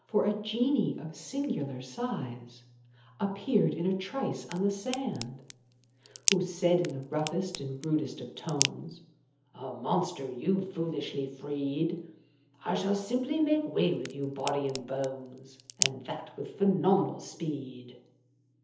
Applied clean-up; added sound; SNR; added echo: none; Crack; 6 dB; reverberation time 0.7 s.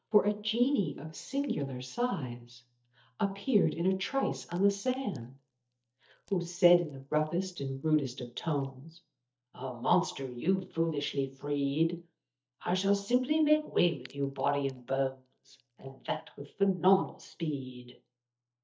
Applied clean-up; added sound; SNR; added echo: neural mask model DeepFilterNet 3.